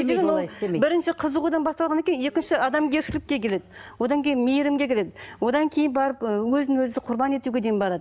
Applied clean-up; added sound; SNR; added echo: none; none; none; none.